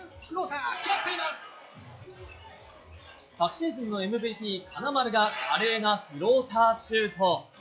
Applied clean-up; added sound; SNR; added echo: classical method log-MMSE.